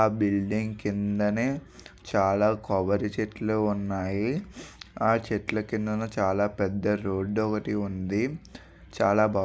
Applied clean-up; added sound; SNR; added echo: none; none; none; none.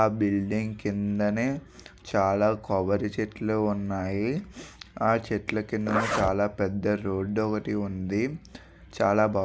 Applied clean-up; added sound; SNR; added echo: none; Zipper (clothing); 6 dB; none.